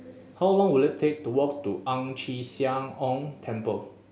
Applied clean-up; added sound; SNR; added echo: none; none; none; none.